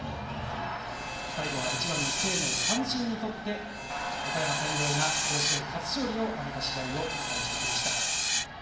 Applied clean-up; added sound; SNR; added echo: none; Screech; 1 dB; reverberation time 0.7 s.